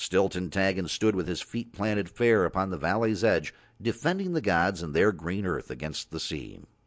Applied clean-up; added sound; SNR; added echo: none; none; none; none.